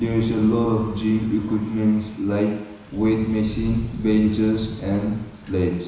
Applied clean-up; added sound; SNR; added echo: none; Thunder / Rain; 13 dB; reverberation time 1.0 s.